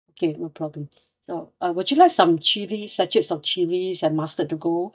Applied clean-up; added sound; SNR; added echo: neural mask model DeepFilterNet 3.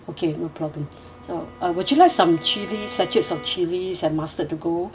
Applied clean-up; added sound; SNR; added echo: none; Bowed string instrument; 19 dB; reverberation time 1.0 s.